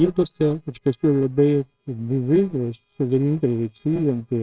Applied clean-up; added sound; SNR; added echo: neural separator model SepFormer WHAMR!.